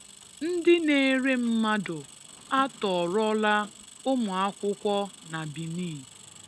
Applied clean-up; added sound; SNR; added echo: none; Engine; 19 dB; none.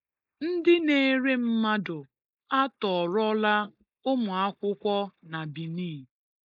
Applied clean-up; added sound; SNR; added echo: neural mask model Resemble Enhance denoiser.